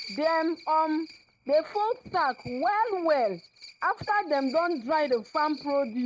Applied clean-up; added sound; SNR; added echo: neural mask model RNNoise.